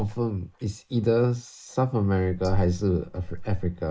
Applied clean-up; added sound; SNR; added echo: neural mask model Resemble Enhance denoiser.